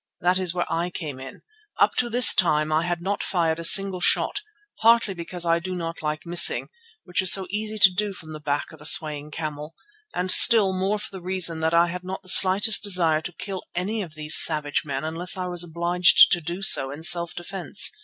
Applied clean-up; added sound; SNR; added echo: none; none; none; none.